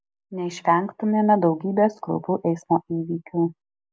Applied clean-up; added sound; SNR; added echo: none; none; none; none.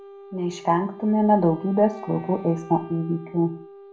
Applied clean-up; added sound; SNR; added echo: none; Wind instrument, woodwind instrument; 18 dB; reverberation time 0.4 s.